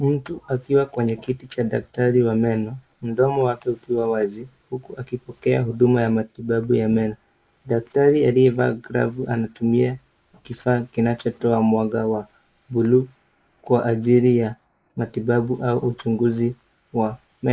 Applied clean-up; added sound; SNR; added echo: neural mask model Resemble Enhance denoiser.